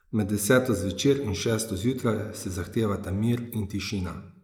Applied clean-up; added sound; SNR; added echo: neural mask model Resemble Enhance denoiser.